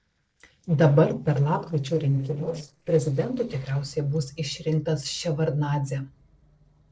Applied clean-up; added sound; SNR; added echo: neural separator model SepFormer DNS4.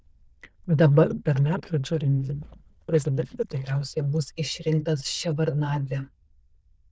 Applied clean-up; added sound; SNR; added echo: neural diffusion model UNIVERSE++.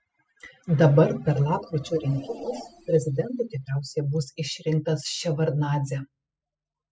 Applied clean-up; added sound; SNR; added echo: classical method spectral subtraction.